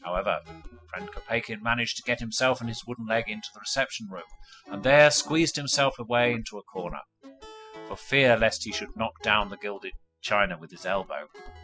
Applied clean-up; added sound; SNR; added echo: classical method spectral subtraction.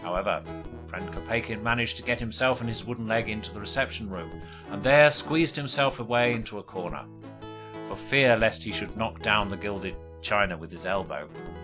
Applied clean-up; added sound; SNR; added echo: none; Guitar; 12 dB; none.